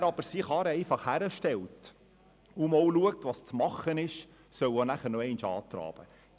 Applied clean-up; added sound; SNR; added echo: none; none; none; none.